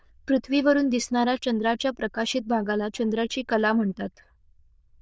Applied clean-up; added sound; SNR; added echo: neural diffusion model UNIVERSE++.